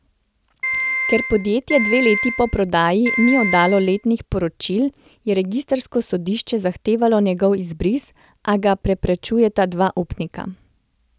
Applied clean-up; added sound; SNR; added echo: none; Piano; 4 dB; none.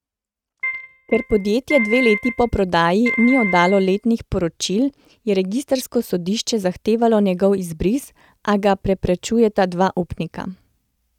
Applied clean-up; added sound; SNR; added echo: neural mask model RNNoise.